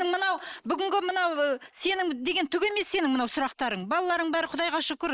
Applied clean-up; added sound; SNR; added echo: neural mask model Resemble Enhance denoiser.